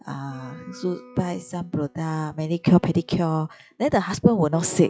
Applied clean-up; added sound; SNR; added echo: classical method log-MMSE.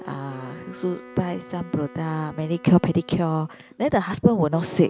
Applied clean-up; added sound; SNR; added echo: none; Acoustic guitar + Wind instrument, woodwind instrument; 20 dB; none.